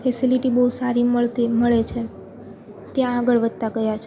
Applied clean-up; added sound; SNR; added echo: none; none; none; none.